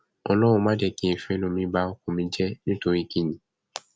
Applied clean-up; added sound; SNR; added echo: none; none; none; none.